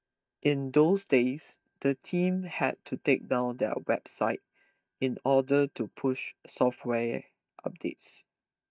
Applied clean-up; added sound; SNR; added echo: neural mask model DeepFilterNet 3.